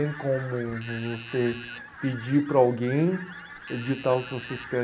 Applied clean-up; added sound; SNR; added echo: none; Fowl + Doorbell; 13 dB; none.